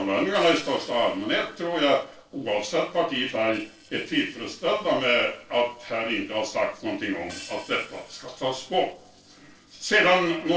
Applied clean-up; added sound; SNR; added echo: neural separator model SepFormer DNS4.